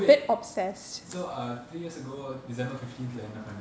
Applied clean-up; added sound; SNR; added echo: none; none; none; none.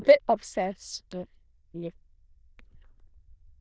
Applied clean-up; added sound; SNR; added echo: neural diffusion model UNIVERSE++.